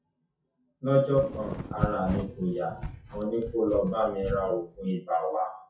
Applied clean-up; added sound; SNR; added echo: classical method WPE with log-MMSE.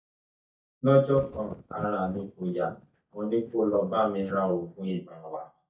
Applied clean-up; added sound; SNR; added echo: neural mask model DeepFilterNet 3.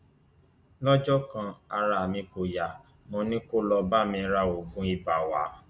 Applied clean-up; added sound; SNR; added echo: none; none; none; none.